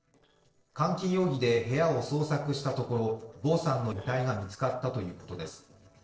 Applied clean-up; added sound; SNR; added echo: neural separator model SepFormer DNS4.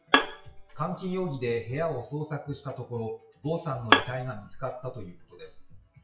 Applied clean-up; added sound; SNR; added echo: classical method WPE with log-MMSE.